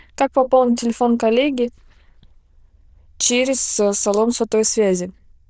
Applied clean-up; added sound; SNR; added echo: neural diffusion model UNIVERSE++.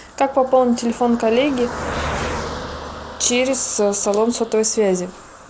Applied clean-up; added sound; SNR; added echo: none; Car passing by; 11 dB; none.